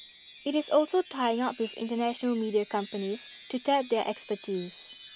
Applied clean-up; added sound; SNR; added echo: none; Wind chime; 6 dB; none.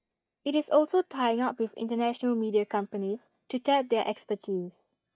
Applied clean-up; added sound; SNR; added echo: neural mask model DeepFilterNet 3.